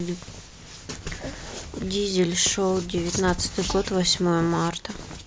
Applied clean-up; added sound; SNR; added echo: none; none; none; none.